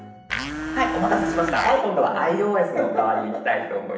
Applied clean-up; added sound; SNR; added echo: none; Domestic sounds, home sounds; 5 dB; reverberation time 0.8 s.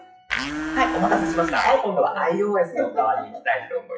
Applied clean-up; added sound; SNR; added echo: classical method WPE with log-MMSE.